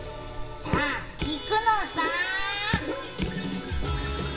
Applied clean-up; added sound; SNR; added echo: none; Raindrop / Drip; 5 dB; reverberation time 1.6 s.